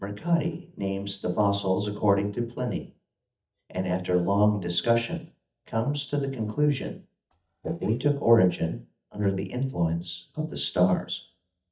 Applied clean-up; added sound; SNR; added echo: neural mask model DeepFilterNet 3.